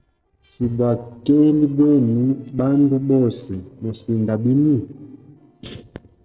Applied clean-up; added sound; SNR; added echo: neural separator model SepFormer DNS4.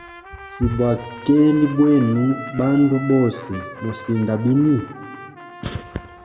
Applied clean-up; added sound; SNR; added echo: none; Trumpet; 17 dB; reverberation time 1.3 s.